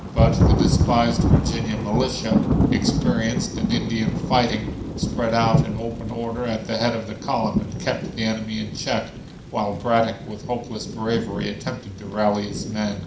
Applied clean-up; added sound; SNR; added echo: none; Thunder / Rain; -1 dB; reverberation time 0.5 s.